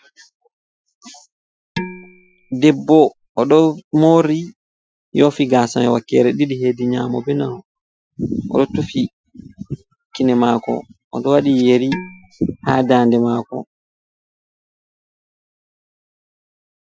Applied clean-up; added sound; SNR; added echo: classical method Wiener filter.